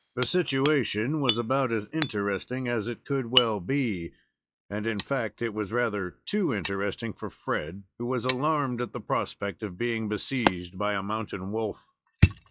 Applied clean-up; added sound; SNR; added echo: classical method log-MMSE.